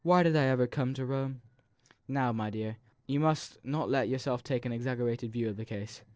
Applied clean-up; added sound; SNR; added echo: neural separator model SepFormer DNS4.